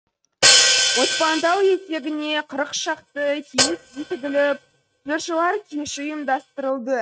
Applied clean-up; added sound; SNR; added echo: neural mask model RNNoise.